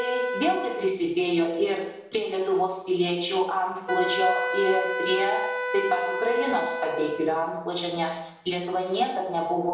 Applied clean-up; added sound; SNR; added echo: none; Wind instrument, woodwind instrument; 7 dB; reverberation time 0.8 s.